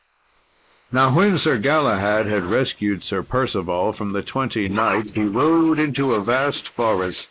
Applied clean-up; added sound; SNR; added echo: neural mask model Resemble Enhance denoiser.